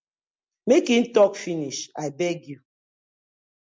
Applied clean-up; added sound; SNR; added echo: none; none; none; none.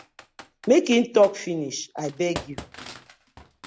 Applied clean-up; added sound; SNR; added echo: none; Computer keyboard; 18 dB; none.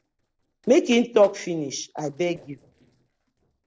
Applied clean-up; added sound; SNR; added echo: neural separator model SepFormer DNS4.